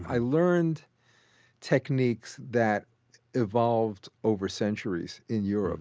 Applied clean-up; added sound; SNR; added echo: none; none; none; none.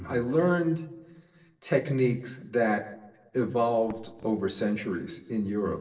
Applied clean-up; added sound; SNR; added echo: neural separator model SepFormer DNS4.